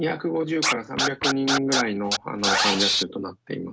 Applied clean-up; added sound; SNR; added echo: none; Scratching (performance technique); -1 dB; none.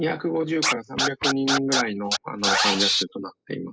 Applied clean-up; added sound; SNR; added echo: classical method spectral subtraction.